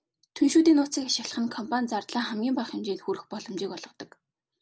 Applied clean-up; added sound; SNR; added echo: none; none; none; none.